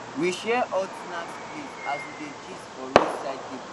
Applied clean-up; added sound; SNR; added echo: none; Fireworks; -2 dB; none.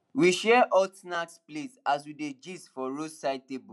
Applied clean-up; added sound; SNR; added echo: none; none; none; none.